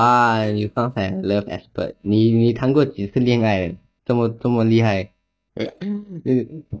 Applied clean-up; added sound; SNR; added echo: neural mask model DeepFilterNet 3.